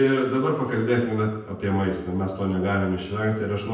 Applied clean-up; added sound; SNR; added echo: none; none; none; reverberation time 0.9 s.